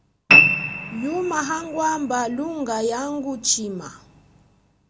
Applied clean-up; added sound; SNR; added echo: none; Piano; -2 dB; none.